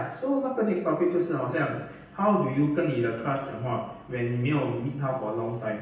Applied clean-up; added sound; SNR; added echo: none; none; none; reverberation time 0.9 s.